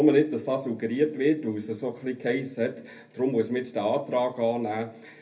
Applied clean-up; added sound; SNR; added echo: none; none; none; reverberation time 0.3 s.